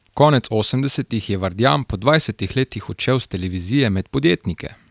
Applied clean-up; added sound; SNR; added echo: none; none; none; none.